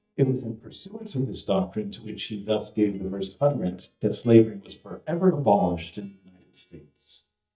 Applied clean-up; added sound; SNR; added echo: neural mask model DeepFilterNet 3.